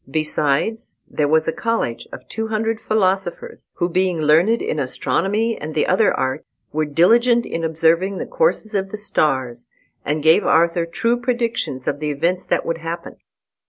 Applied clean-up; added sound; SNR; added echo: none; none; none; none.